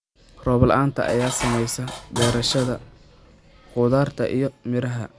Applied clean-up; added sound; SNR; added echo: none; Dishes, pots, and pans; 9 dB; none.